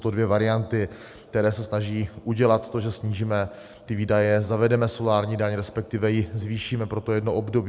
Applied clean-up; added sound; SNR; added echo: none; none; none; none.